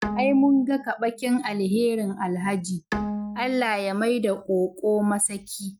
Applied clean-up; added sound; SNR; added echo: neural mask model RNNoise.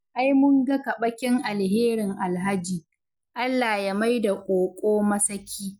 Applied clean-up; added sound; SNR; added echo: none; none; none; none.